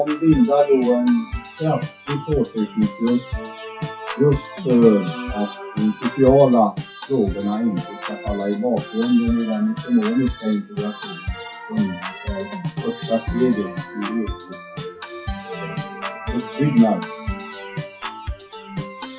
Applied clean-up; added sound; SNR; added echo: classical method WPE with log-MMSE.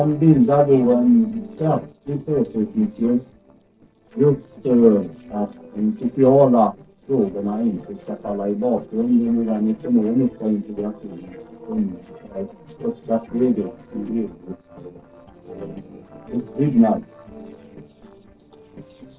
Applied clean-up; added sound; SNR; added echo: neural separator model SepFormer DNS4.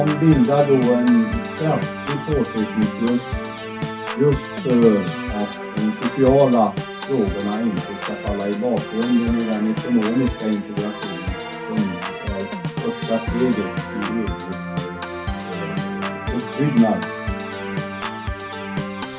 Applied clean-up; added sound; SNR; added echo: none; Organ; 6 dB; reverberation time 0.3 s.